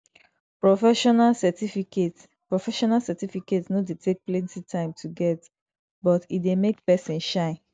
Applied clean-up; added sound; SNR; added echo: none; none; none; none.